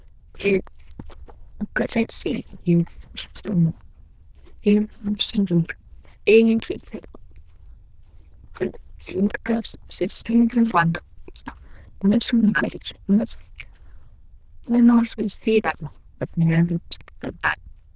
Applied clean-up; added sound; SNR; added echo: neural diffusion model UNIVERSE++.